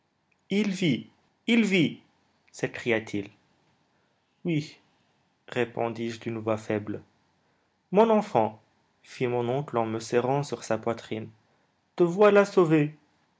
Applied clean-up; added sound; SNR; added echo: none; none; none; none.